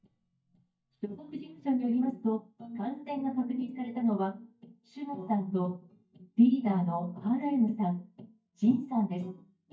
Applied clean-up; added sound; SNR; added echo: neural mask model DeepFilterNet 3.